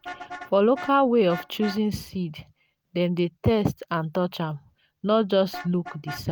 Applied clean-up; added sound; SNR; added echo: none; Vehicle horn, car horn, honking; 18 dB; none.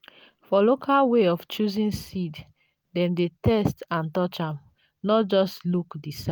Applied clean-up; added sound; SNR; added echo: none; none; none; none.